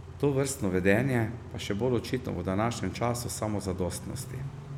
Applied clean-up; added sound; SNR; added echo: none; Idling / Accelerating, revving, vroom / Car; 12 dB; none.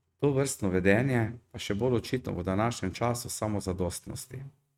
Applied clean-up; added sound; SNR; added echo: neural mask model RNNoise.